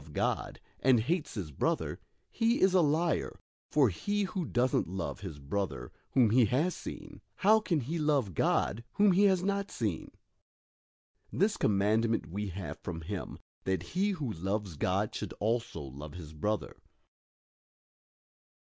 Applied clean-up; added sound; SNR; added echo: none; none; none; none.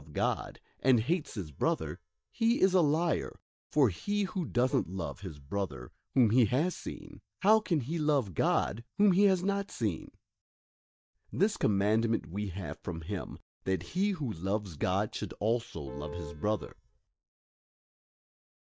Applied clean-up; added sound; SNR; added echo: neural mask model DeepFilterNet 3.